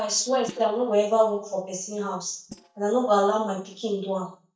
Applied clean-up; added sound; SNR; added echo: neural mask model DeepFilterNet 3.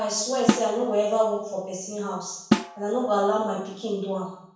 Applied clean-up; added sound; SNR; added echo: none; Snare drum; 5 dB; reverberation time 0.7 s.